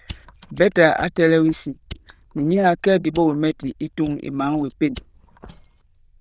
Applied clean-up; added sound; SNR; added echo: neural diffusion model UNIVERSE++.